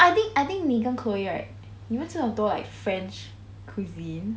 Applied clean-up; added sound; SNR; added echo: none; none; none; none.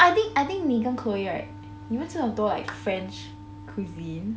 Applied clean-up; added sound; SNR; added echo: none; Wind instrument, woodwind instrument + Clapping; 19 dB; none.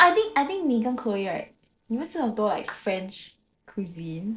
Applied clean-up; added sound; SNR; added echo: neural separator model SepFormer DNS4.